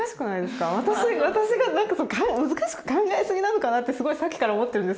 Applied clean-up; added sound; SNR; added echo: none; none; none; none.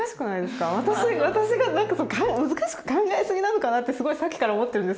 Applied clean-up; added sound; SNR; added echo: none; Bowed string instrument; 20 dB; none.